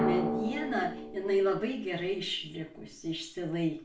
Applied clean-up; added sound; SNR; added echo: none; Drum; 5 dB; reverberation time 0.4 s.